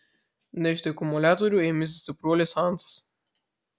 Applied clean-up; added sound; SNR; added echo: none; none; none; none.